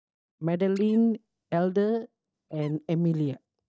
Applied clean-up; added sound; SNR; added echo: neural mask model DeepFilterNet 3.